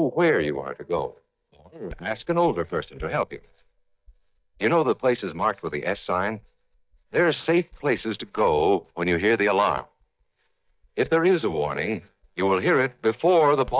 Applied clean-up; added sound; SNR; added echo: neural mask model DeepFilterNet 3.